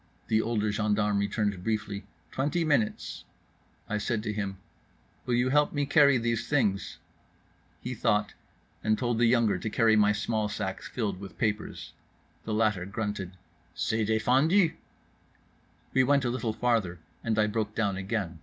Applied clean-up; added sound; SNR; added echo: none; none; none; none.